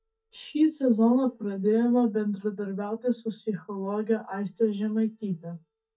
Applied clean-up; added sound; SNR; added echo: neural mask model DeepFilterNet 3.